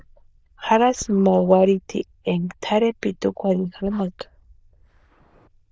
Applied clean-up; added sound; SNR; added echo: neural diffusion model UNIVERSE++.